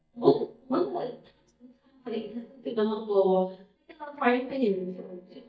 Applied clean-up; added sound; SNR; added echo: neural mask model DeepFilterNet 3.